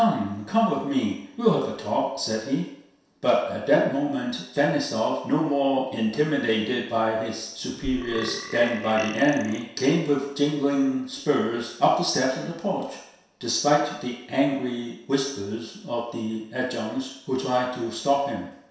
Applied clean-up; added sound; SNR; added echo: none; Burping, eructation; 12 dB; reverberation time 0.7 s.